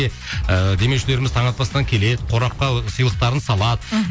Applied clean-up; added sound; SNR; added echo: none; Bird vocalization, bird call, bird song; 15 dB; none.